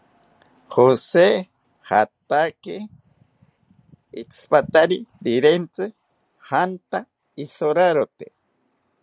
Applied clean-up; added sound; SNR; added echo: none; none; none; none.